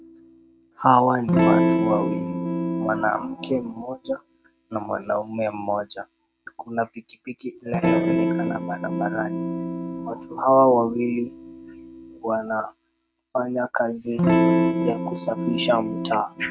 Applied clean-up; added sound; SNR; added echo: neural mask model RNNoise.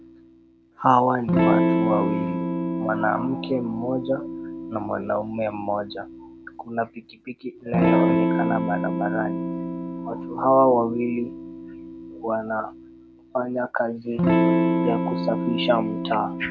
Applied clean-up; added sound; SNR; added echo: none; Electric guitar / Strum; 0 dB; none.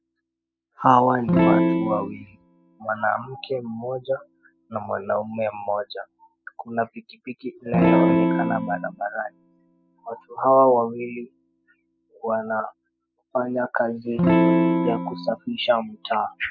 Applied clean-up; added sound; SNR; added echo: classical method spectral subtraction.